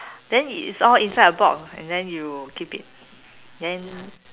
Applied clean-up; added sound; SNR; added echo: none; none; none; none.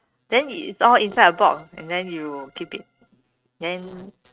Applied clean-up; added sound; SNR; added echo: neural mask model RNNoise.